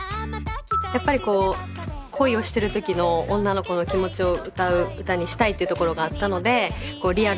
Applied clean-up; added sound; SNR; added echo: none; Motor vehicle (road); 16 dB; none.